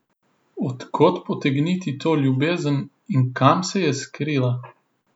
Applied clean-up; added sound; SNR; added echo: none; none; none; none.